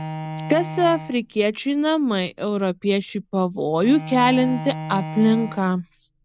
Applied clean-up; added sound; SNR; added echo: none; Bowed string instrument; 12 dB; none.